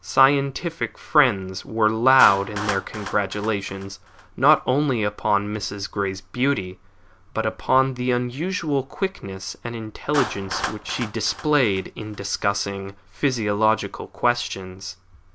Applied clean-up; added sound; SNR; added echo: none; Clapping; 15 dB; none.